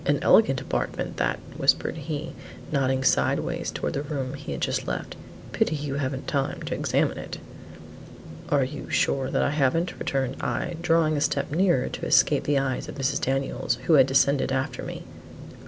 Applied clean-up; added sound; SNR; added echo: none; none; none; none.